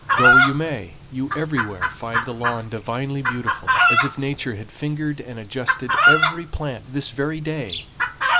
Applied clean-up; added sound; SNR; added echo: none; Chicken, rooster; -5 dB; none.